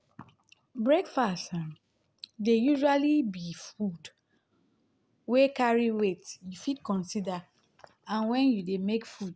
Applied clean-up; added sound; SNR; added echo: none; none; none; none.